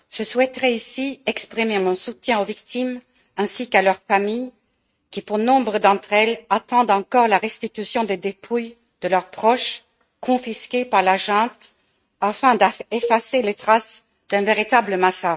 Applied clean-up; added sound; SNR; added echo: neural mask model RNNoise.